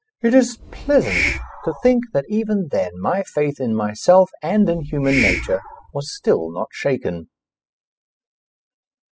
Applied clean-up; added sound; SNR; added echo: classical method spectral subtraction.